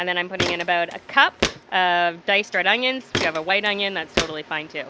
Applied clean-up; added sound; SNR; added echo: none; Walk, footsteps; 7 dB; none.